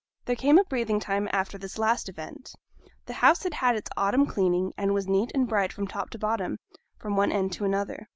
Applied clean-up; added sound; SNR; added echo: none; none; none; none.